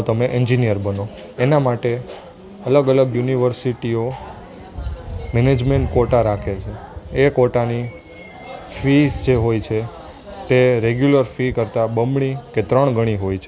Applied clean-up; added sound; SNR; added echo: none; none; none; none.